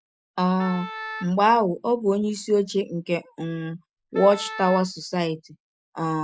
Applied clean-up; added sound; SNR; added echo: none; Wind instrument, woodwind instrument; 12 dB; none.